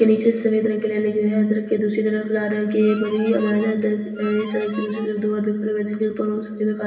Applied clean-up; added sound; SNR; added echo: none; Harmonica; 17 dB; reverberation time 2.3 s.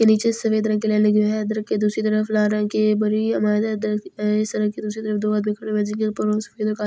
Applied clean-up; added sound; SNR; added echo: none; none; none; none.